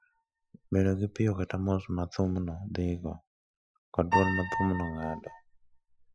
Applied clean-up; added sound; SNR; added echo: classical method Wiener filter.